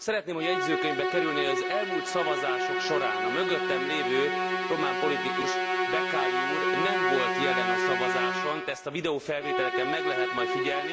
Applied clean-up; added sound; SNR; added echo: none; Musical instrument; -3 dB; none.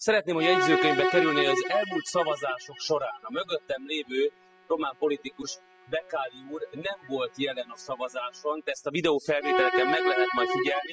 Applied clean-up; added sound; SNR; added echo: classical method spectral subtraction.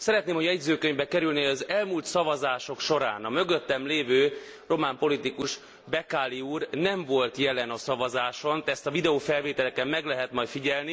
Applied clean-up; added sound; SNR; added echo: none; none; none; none.